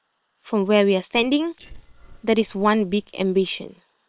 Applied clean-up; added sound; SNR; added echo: neural separator model SepFormer WHAM!.